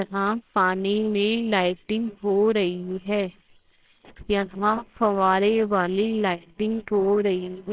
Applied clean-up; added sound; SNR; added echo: neural separator model SepFormer WHAMR!.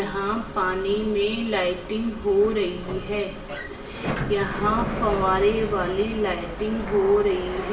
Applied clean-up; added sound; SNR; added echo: none; Sliding door; 8 dB; reverberation time 0.7 s.